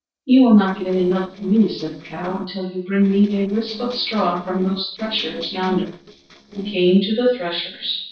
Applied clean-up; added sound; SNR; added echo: neural separator model SepFormer DNS4.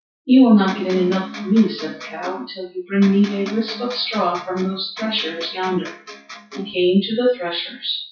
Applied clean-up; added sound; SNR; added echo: classical method WPE with log-MMSE.